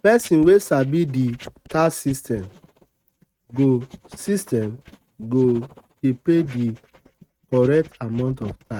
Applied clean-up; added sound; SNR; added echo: neural mask model RNNoise.